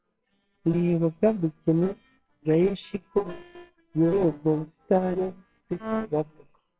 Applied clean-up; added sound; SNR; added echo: neural separator model SepFormer WHAMR!.